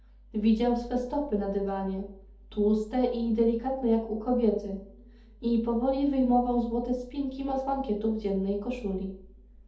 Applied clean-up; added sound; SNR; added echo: none; none; none; reverberation time 0.6 s.